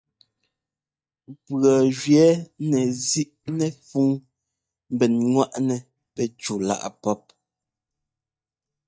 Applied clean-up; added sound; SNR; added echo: neural mask model DeepFilterNet 3.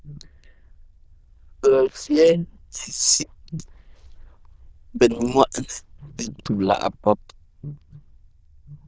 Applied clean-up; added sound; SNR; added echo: neural diffusion model UNIVERSE++.